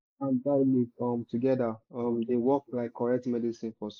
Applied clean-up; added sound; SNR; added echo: neural mask model Resemble Enhance denoiser.